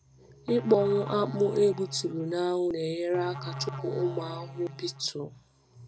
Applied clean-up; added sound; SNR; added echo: none; Musical instrument; 11 dB; none.